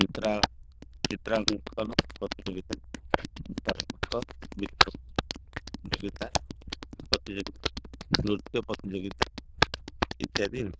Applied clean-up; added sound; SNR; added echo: neural diffusion model UNIVERSE++.